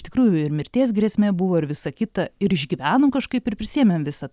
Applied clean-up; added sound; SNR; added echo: none; none; none; none.